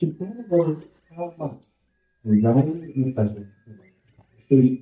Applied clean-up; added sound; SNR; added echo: neural mask model DeepFilterNet 3.